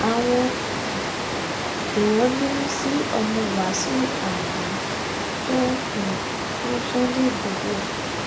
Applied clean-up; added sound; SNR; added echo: none; Water; 1 dB; none.